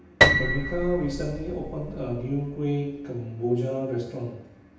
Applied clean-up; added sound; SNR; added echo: none; Piano; -3 dB; reverberation time 0.9 s.